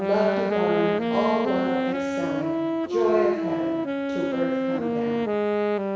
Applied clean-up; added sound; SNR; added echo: none; Wind instrument, woodwind instrument; -4 dB; reverberation time 1.1 s.